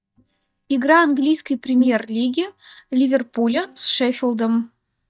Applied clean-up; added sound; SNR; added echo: neural mask model DeepFilterNet 3.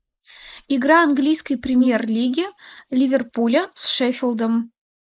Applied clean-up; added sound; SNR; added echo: neural mask model Resemble Enhance denoiser.